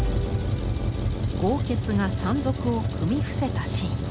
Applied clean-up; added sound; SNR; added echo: none; Truck; -1 dB; none.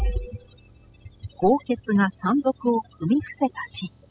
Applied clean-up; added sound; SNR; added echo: classical method spectral subtraction.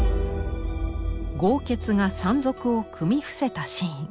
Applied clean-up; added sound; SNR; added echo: none; none; none; none.